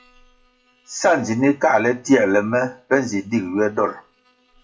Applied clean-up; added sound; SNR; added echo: classical method WPE with log-MMSE.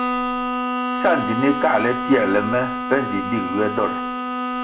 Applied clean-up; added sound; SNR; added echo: none; Bowed string instrument; 2 dB; reverberation time 0.6 s.